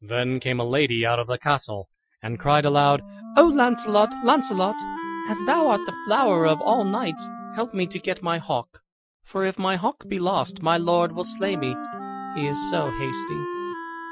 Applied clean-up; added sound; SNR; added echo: classical method Wiener filter.